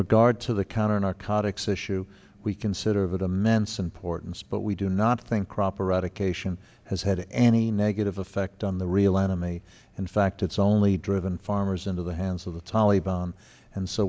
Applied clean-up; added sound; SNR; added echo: none; none; none; none.